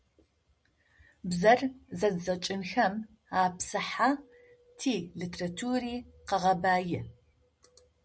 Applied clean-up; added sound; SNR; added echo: none; none; none; none.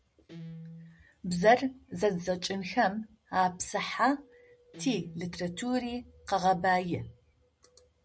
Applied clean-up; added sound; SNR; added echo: none; Guitar; 18 dB; none.